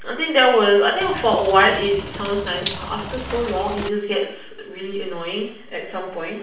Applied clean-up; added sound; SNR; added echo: none; Bathtub (filling or washing); 10 dB; reverberation time 0.5 s.